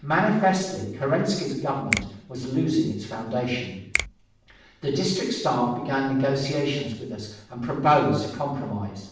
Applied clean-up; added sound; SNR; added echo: none; Finger snapping; 9 dB; reverberation time 0.7 s.